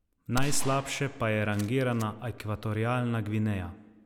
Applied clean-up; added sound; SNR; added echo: none; Gunshot, gunfire; 4 dB; none.